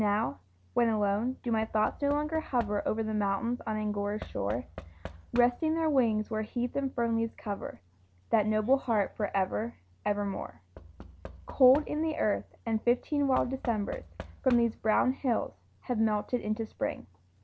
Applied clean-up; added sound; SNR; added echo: none; Knock / Wood; 19 dB; none.